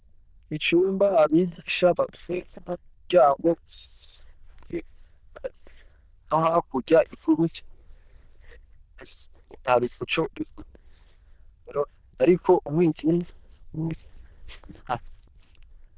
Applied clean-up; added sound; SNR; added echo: neural diffusion model UNIVERSE++.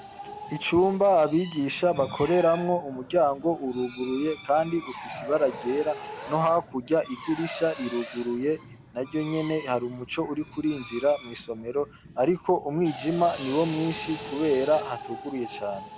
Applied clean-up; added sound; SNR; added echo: none; Drill; 14 dB; none.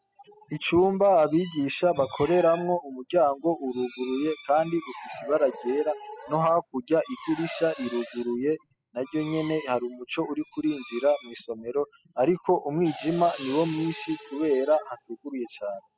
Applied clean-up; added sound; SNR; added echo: classical method spectral subtraction.